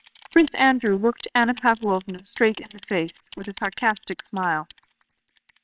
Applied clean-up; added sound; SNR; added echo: neural separator model SepFormer WHAMR!.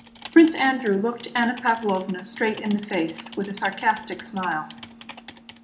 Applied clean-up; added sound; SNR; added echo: none; Typing; 20 dB; reverberation time 0.4 s.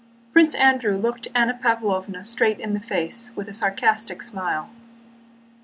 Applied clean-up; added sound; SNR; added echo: none; none; none; none.